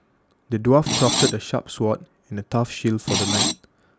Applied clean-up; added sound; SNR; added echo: none; Screech; 0 dB; none.